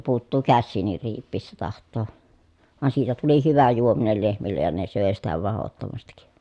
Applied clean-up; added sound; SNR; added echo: none; none; none; none.